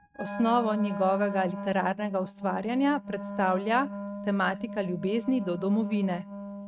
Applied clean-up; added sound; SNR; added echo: neural mask model RNNoise.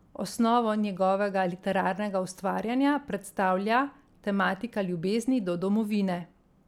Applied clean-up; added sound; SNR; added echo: none; none; none; none.